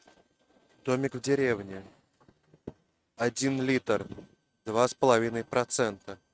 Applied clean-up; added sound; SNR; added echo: neural mask model RNNoise.